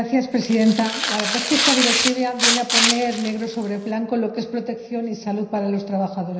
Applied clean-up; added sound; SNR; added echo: none; Tearing; 0 dB; reverberation time 0.9 s.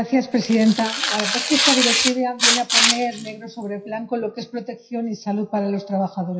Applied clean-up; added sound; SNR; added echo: classical method WPE with log-MMSE.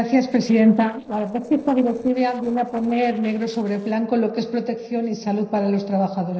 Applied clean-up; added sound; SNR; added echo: neural separator model SepFormer DNS4.